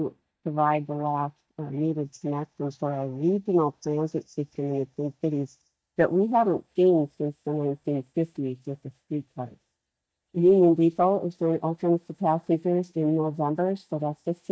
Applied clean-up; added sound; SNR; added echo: neural mask model DeepFilterNet 3.